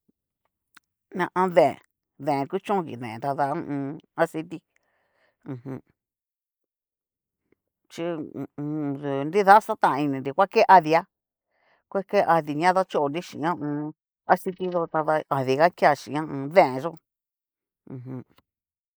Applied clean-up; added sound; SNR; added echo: neural mask model Resemble Enhance denoiser.